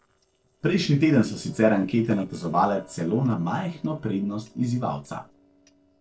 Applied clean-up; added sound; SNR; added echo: neural separator model SepFormer DNS4.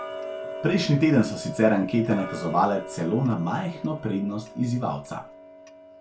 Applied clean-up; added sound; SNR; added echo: none; Tick-tock; 12 dB; none.